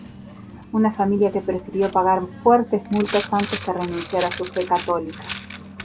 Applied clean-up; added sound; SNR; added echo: none; Coin (dropping); 13 dB; none.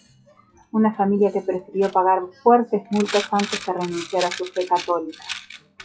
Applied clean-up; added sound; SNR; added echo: classical method log-MMSE.